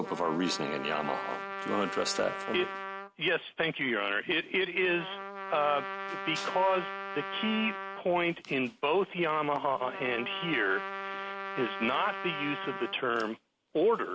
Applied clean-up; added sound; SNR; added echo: none; Trumpet; 9 dB; none.